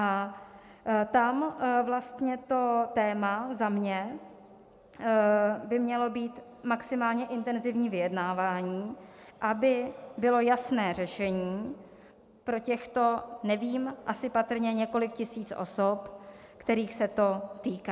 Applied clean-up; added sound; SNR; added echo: none; none; none; none.